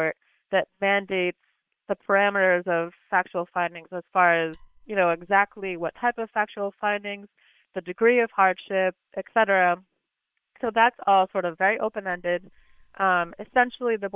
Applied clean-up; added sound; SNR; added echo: neural separator model SepFormer WHAM!.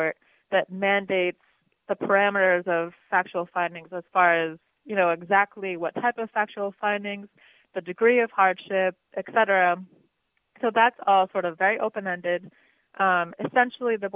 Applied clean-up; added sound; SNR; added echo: none; none; none; none.